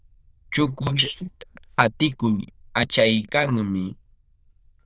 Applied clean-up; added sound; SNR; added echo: neural diffusion model UNIVERSE++.